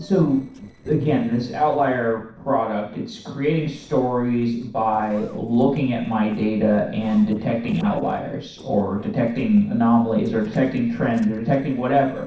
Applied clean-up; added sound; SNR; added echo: neural separator model SepFormer DNS4.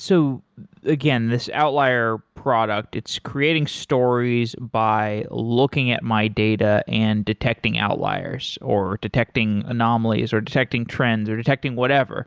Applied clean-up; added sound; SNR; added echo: none; none; none; none.